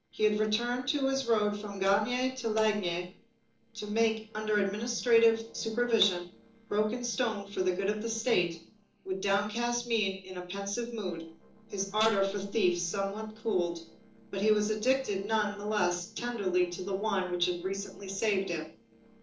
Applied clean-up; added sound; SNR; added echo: neural separator model SepFormer DNS4.